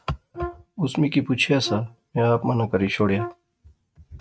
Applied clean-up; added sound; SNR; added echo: neural mask model RNNoise.